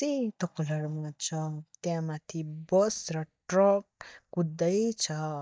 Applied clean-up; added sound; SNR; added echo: neural mask model DeepFilterNet 3.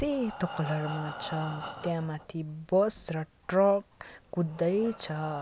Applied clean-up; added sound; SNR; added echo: none; Breathing; 14 dB; none.